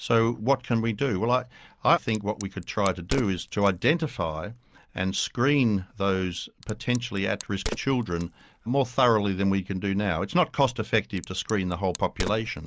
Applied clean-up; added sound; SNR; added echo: none; Crack; 16 dB; none.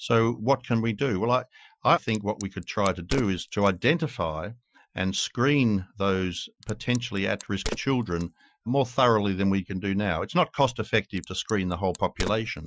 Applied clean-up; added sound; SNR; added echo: classical method Wiener filter.